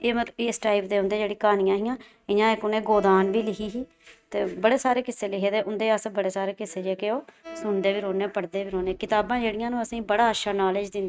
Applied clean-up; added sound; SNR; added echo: neural mask model RNNoise.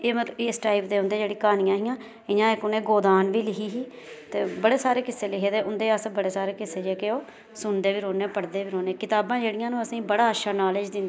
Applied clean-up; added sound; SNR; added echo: none; none; none; none.